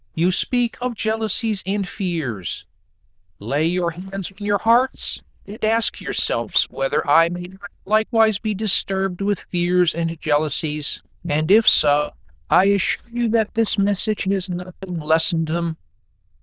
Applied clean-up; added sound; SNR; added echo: neural diffusion model UNIVERSE++.